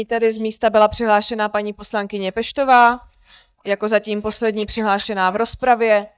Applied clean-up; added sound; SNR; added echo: neural mask model DeepFilterNet 3.